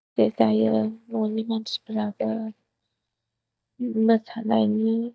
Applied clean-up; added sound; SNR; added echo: neural mask model DeepFilterNet 3.